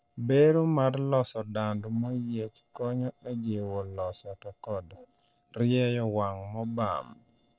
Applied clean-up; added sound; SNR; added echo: neural separator model SepFormer DNS4.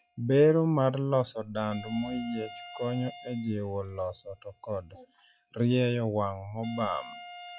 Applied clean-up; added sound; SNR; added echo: classical method log-MMSE.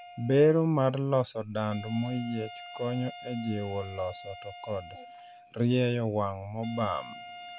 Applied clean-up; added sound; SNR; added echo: none; Wind instrument, woodwind instrument; 17 dB; none.